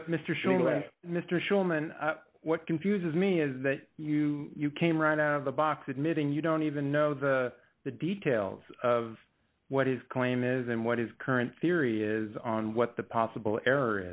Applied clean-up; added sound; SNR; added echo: none; none; none; none.